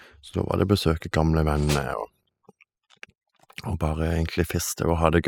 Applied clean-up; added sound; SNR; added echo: classical method spectral subtraction.